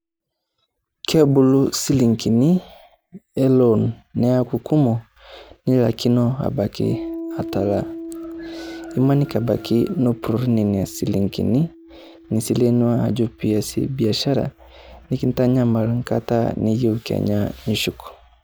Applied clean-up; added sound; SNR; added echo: none; Piano; 18 dB; none.